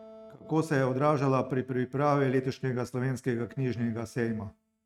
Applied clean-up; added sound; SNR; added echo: neural mask model RNNoise.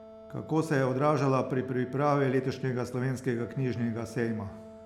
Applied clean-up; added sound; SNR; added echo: none; Wind instrument, woodwind instrument; 20 dB; none.